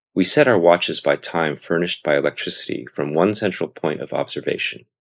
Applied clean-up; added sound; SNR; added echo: neural mask model Resemble Enhance denoiser.